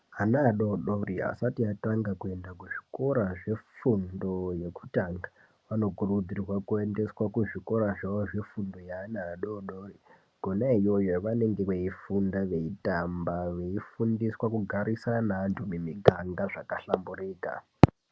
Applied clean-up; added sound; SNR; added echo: none; none; none; none.